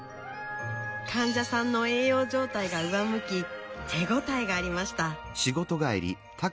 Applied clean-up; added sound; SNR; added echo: none; none; none; none.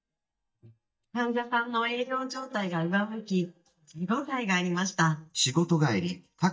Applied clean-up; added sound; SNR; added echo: neural mask model DeepFilterNet 3.